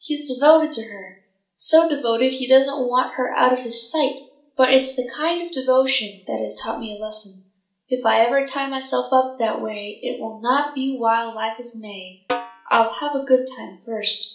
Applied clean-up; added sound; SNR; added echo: none; Snare drum; 11 dB; reverberation time 0.4 s.